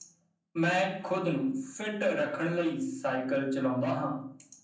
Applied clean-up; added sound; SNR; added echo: none; none; none; reverberation time 0.6 s.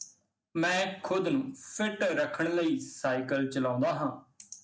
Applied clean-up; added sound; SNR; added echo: none; none; none; none.